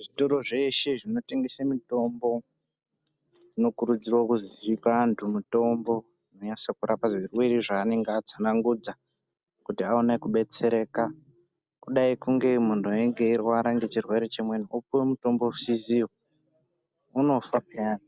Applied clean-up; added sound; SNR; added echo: none; none; none; none.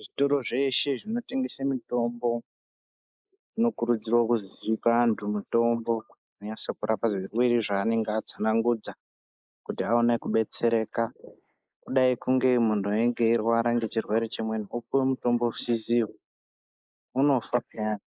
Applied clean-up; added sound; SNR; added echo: neural mask model Resemble Enhance denoiser.